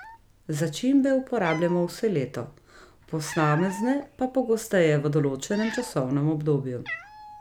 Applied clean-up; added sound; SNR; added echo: none; Cat; 17 dB; none.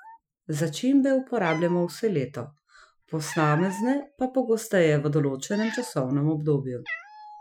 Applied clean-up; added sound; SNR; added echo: classical method Wiener filter.